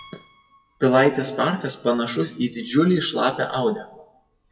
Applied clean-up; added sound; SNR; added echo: classical method WPE with log-MMSE.